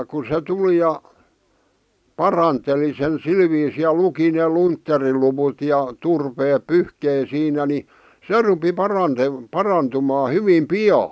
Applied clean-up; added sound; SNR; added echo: none; none; none; none.